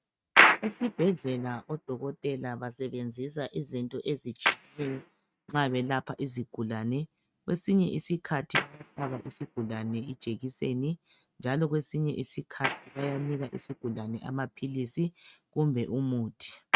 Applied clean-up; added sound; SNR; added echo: neural mask model RNNoise.